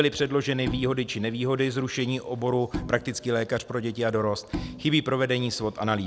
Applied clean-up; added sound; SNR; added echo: none; Bowed string instrument; 12 dB; none.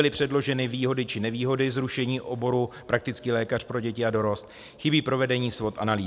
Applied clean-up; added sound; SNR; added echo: none; none; none; none.